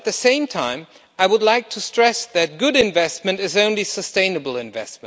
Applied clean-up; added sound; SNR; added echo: none; none; none; none.